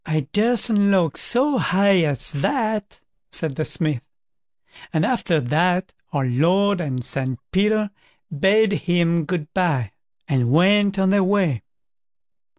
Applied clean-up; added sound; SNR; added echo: none; none; none; none.